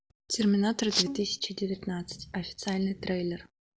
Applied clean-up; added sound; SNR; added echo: none; Bowed string instrument; 17 dB; none.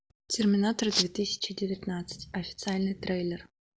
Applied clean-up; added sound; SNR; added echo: none; none; none; none.